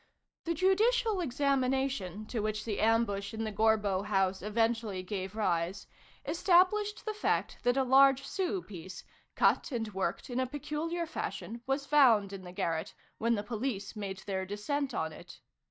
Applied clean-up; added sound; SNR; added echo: neural mask model DeepFilterNet 3.